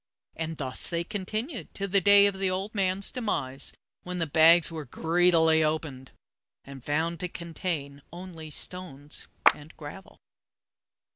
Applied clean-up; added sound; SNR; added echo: none; Clapping; 2 dB; none.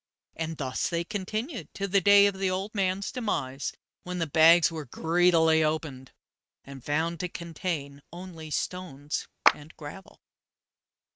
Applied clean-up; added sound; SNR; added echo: neural mask model RNNoise.